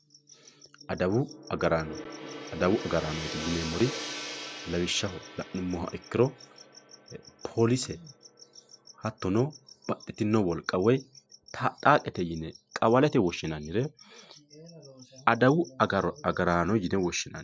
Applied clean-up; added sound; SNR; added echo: none; Gong; 16 dB; none.